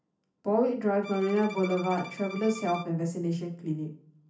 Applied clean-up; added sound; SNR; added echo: none; Bowed string instrument; 15 dB; reverberation time 0.4 s.